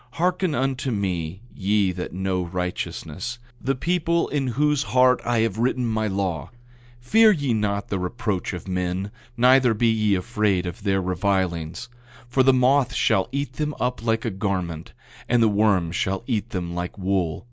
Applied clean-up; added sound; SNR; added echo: none; none; none; none.